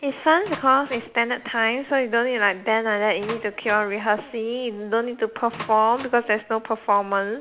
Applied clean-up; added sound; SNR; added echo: none; Door; 19 dB; none.